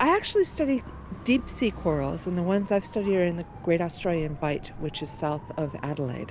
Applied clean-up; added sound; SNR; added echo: none; Motorcycle / Dog; 17 dB; none.